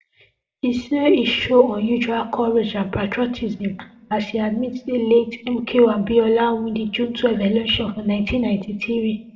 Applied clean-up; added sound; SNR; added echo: none; none; none; reverberation time 0.8 s.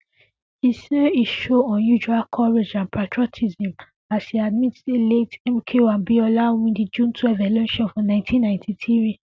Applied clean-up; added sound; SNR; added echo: none; none; none; none.